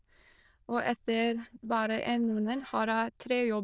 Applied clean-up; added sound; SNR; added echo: neural diffusion model UNIVERSE++.